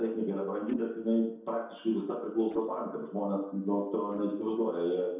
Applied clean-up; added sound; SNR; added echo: neural separator model SepFormer DNS4.